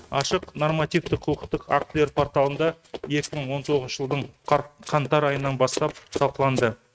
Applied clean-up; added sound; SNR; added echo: neural mask model RNNoise.